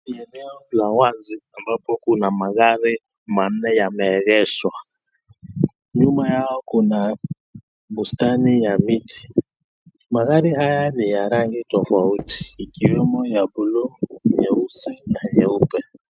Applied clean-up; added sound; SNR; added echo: neural mask model RNNoise.